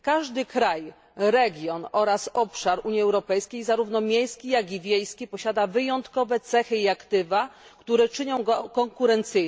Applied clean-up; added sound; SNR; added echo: none; none; none; none.